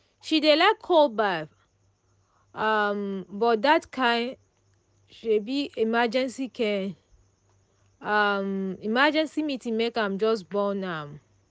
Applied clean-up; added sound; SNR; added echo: none; none; none; none.